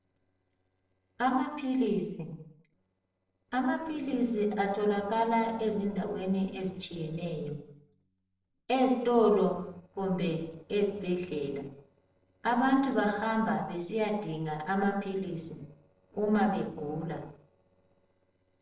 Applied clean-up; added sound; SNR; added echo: neural separator model SepFormer DNS4.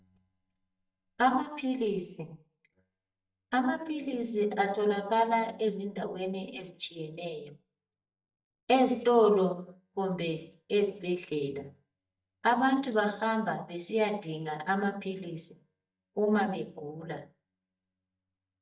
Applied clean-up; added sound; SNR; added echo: neural mask model DeepFilterNet 3.